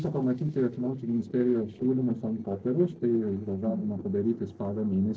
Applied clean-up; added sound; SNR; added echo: neural separator model SepFormer DNS4.